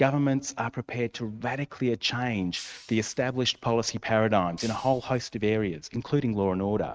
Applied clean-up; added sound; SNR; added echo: neural mask model RNNoise.